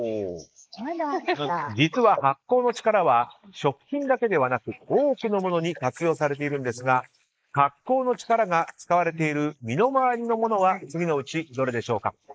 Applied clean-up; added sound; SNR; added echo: neural mask model Resemble Enhance denoiser.